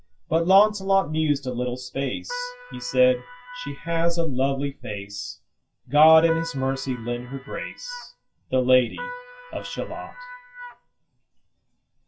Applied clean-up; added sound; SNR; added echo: classical method WPE with log-MMSE.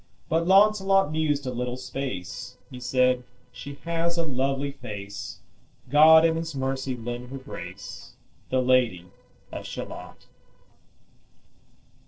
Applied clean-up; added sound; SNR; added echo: neural separator model SepFormer DNS4.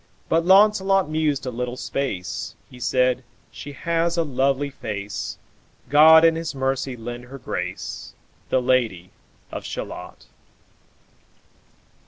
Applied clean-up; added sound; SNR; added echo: none; none; none; none.